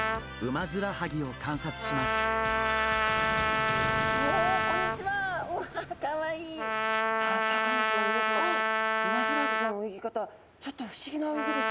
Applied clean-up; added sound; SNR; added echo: none; Trumpet; -4 dB; none.